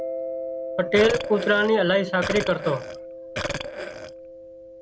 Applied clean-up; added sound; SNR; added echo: none; Mallet percussion + Burping, eructation; 7 dB; none.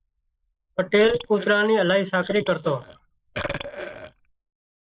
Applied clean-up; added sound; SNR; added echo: neural mask model Resemble Enhance denoiser.